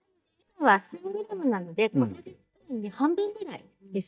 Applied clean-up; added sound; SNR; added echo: neural mask model DeepFilterNet 3.